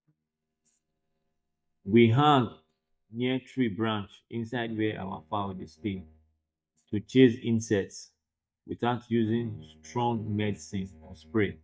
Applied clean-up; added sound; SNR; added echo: neural mask model DeepFilterNet 3.